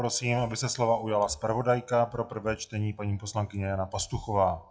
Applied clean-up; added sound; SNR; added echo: classical method WPE with log-MMSE.